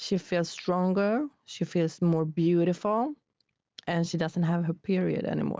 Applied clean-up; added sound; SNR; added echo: none; none; none; none.